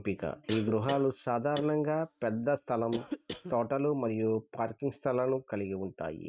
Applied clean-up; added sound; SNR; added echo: neural mask model RNNoise.